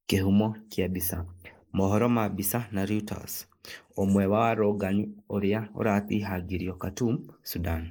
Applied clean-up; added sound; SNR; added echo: neural mask model Resemble Enhance denoiser.